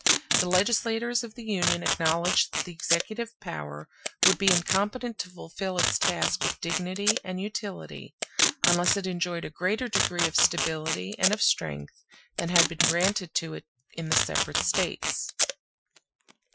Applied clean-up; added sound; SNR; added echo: classical method Wiener filter.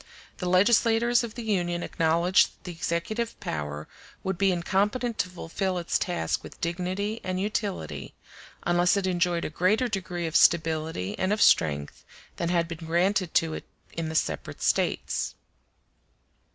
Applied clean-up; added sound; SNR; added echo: none; none; none; none.